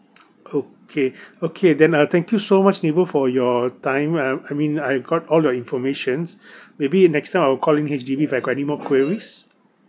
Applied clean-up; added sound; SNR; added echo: none; none; none; none.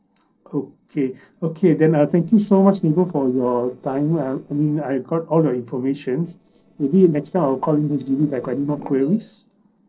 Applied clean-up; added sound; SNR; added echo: neural separator model SepFormer DNS4.